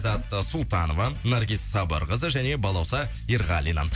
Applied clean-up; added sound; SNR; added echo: none; none; none; none.